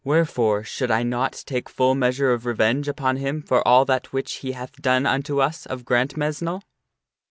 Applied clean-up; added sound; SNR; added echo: none; none; none; none.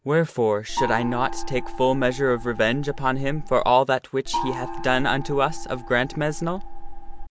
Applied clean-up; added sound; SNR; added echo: none; Gong; 6 dB; none.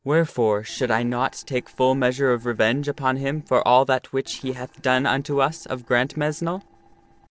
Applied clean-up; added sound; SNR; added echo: neural separator model SepFormer DNS4.